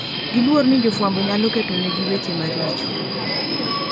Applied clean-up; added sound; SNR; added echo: none; Subway, metro, underground; 3 dB; none.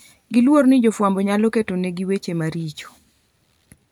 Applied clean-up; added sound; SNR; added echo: none; none; none; none.